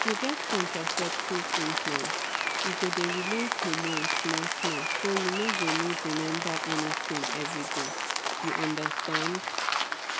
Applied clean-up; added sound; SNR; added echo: none; Rain; -4 dB; none.